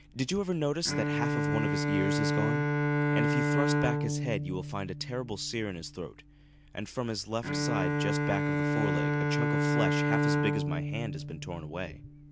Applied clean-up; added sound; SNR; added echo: none; Bowed string instrument; -5 dB; none.